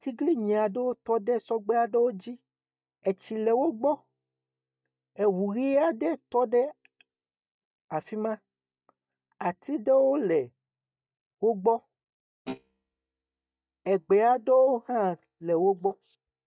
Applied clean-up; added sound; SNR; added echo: neural mask model DeepFilterNet 3.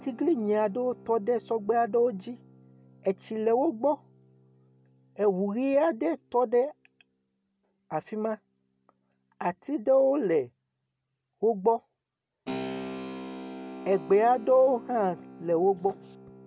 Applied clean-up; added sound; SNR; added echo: none; Keyboard (musical); 17 dB; none.